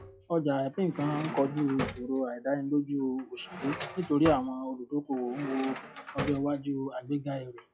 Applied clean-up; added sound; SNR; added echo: classical method log-MMSE.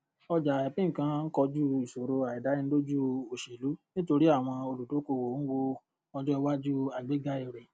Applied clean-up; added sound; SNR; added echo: none; none; none; none.